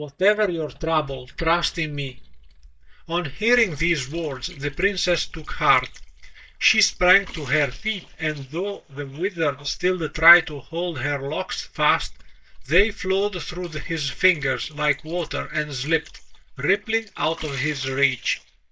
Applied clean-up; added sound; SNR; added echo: neural mask model DeepFilterNet 3.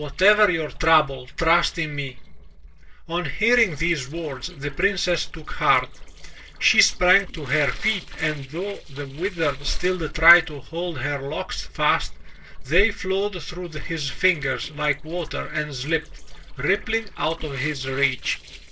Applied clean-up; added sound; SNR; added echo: neural separator model SepFormer DNS4.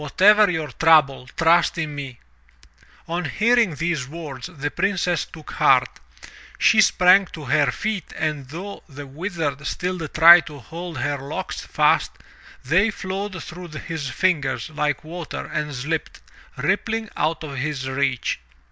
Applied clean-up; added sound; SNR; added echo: none; none; none; none.